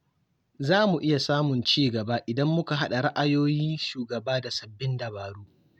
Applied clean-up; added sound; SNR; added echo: none; none; none; none.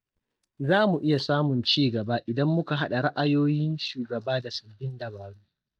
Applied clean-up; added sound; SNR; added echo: neural mask model DeepFilterNet 3.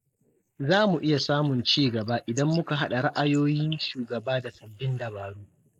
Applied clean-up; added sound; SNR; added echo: neural mask model Resemble Enhance denoiser.